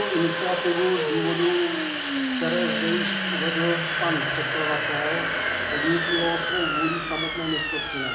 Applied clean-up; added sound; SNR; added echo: none; Domestic sounds, home sounds; -2 dB; reverberation time 0.8 s.